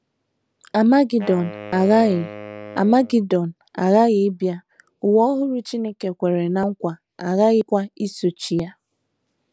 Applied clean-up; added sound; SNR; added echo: none; Wind instrument, woodwind instrument; 17 dB; none.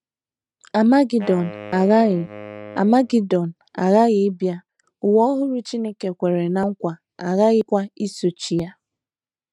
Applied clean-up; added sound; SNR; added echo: neural mask model RNNoise.